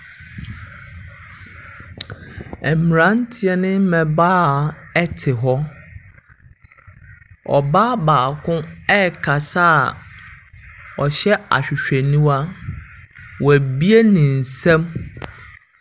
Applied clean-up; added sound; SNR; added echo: none; none; none; none.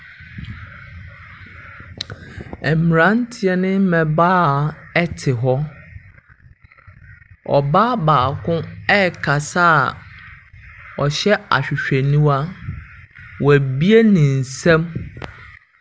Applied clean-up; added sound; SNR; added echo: none; Bowed string instrument; 18 dB; none.